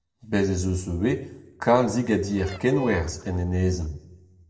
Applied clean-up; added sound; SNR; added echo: neural separator model SepFormer DNS4.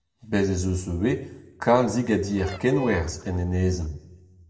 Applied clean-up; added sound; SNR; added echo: none; Fowl; 15 dB; reverberation time 0.7 s.